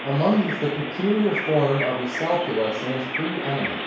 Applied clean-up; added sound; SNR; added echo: none; Bird vocalization, bird call, bird song; 6 dB; reverberation time 0.6 s.